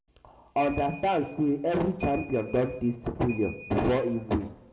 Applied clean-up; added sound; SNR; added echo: none; Ringtone / Bell; 19 dB; reverberation time 1.1 s.